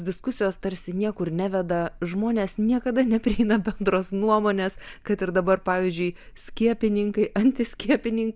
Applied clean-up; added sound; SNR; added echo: none; none; none; none.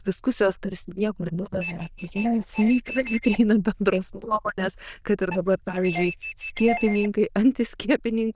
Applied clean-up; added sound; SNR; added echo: neural diffusion model UNIVERSE++.